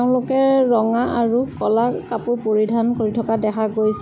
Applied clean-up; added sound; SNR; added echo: none; none; none; none.